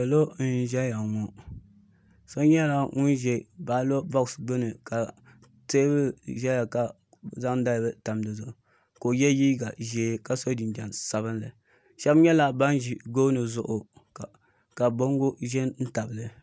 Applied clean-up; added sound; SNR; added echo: none; none; none; none.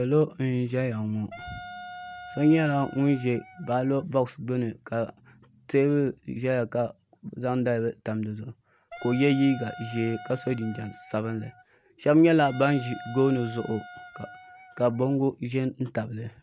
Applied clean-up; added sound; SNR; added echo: none; Wind instrument, woodwind instrument; 16 dB; none.